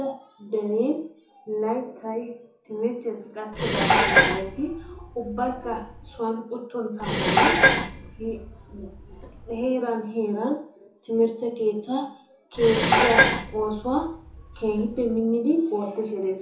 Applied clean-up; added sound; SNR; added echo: none; Dishes, pots, and pans; -3 dB; reverberation time 0.6 s.